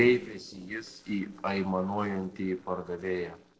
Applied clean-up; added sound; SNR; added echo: neural separator model SepFormer DNS4.